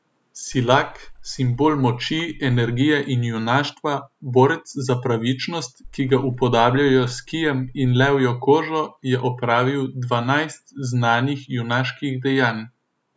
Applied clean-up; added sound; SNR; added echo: none; Water / Splash, splatter; 20 dB; none.